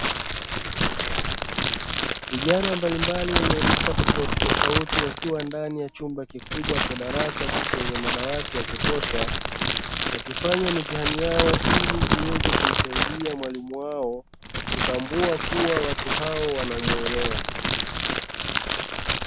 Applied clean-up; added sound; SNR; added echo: none; Crackle; -4 dB; none.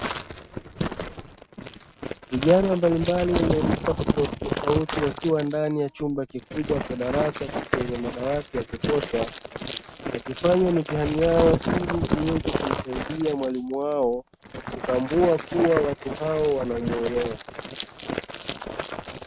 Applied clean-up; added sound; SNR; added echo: neural mask model RNNoise.